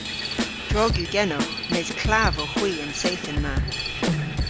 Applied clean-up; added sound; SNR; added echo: none; Drum / Drum kit + Cricket; -1 dB; none.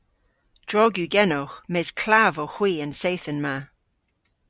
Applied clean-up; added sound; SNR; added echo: none; none; none; none.